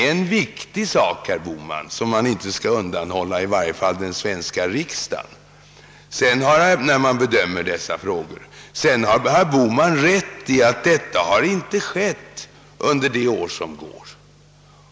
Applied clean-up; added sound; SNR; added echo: none; none; none; none.